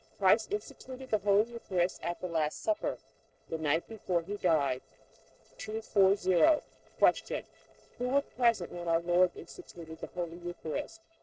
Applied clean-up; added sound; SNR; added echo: neural separator model SepFormer DNS4.